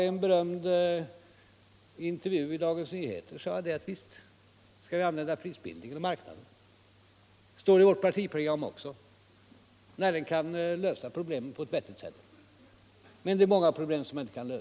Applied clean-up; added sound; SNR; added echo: none; none; none; none.